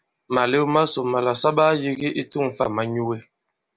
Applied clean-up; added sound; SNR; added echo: none; none; none; none.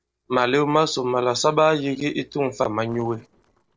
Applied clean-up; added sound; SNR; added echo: neural separator model SepFormer DNS4.